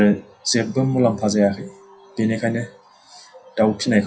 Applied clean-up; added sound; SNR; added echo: classical method WPE with log-MMSE.